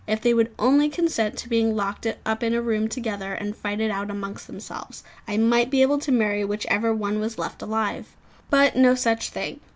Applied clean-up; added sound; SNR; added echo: none; none; none; none.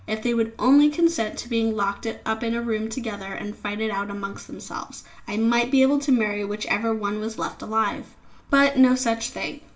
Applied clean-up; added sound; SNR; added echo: none; none; none; reverberation time 0.4 s.